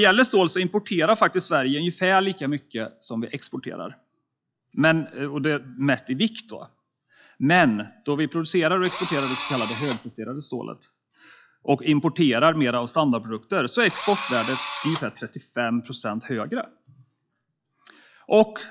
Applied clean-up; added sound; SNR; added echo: classical method log-MMSE.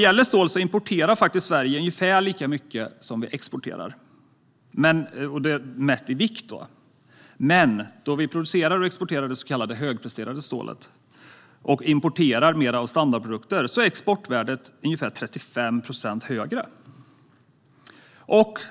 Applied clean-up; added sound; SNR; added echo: none; none; none; none.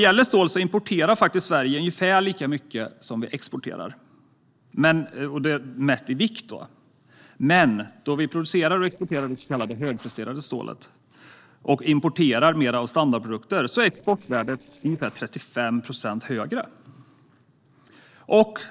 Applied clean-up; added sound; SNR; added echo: neural separator model SepFormer DNS4.